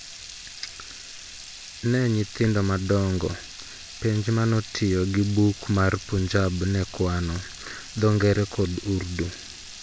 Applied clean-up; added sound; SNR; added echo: none; Water tap, faucet / Liquid; 14 dB; none.